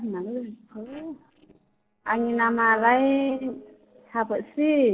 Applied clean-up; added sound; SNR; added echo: neural separator model SepFormer DNS4.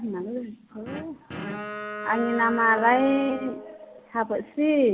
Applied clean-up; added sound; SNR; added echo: none; Bowed string instrument; 11 dB; none.